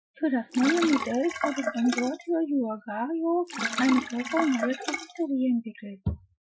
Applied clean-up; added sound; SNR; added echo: classical method Wiener filter.